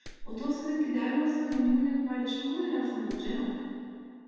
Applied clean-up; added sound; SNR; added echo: none; Clapping; 14 dB; reverberation time 2.1 s.